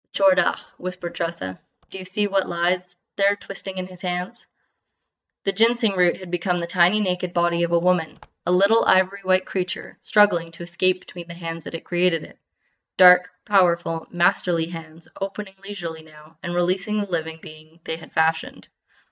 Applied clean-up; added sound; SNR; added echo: neural mask model DeepFilterNet 3.